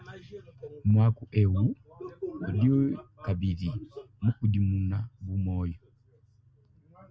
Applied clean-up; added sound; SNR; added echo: none; none; none; none.